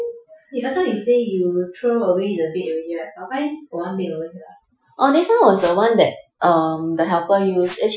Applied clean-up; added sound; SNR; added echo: classical method Wiener filter.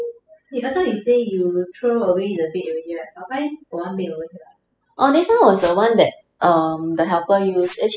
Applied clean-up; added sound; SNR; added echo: classical method spectral subtraction.